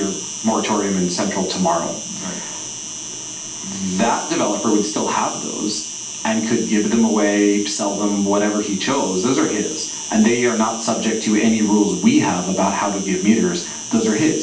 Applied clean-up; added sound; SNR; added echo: none; Insect; 10 dB; reverberation time 0.3 s.